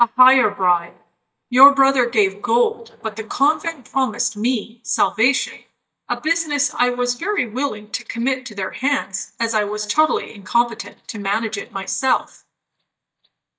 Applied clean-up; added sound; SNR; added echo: neural mask model DeepFilterNet 3.